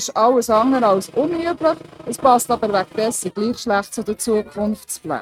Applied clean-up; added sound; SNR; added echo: neural mask model RNNoise.